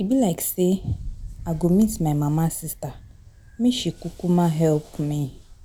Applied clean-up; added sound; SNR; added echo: none; Wind; 17 dB; none.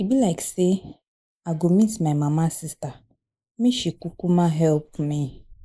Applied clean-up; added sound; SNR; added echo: neural mask model Resemble Enhance denoiser.